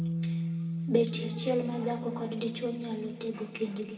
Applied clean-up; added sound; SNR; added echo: none; Bass guitar; 3 dB; reverberation time 2.3 s.